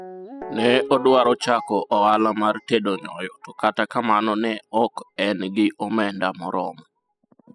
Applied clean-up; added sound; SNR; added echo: classical method spectral subtraction.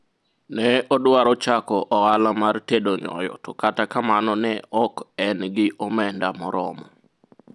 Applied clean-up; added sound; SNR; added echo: none; none; none; none.